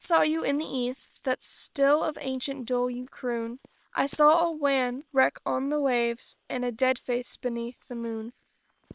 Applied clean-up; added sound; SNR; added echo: neural separator model SepFormer WHAM!.